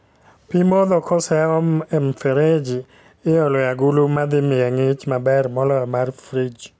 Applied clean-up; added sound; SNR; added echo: none; none; none; none.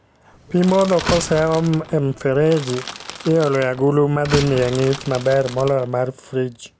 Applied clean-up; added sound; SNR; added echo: none; Slam + Crushing; 12 dB; none.